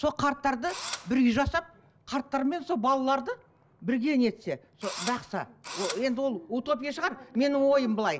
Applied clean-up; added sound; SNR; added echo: none; Engine / Drill; 11 dB; none.